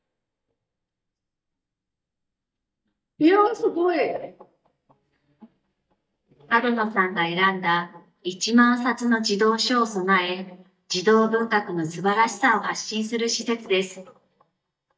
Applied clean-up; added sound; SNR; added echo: neural mask model DeepFilterNet 3.